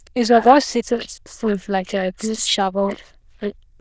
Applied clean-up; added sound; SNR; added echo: neural diffusion model UNIVERSE++.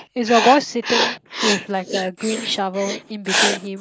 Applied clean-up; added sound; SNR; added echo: neural mask model Resemble Enhance denoiser.